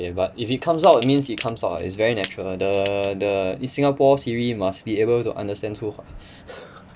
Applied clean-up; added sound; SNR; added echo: none; Crackle / Crushing; 15 dB; none.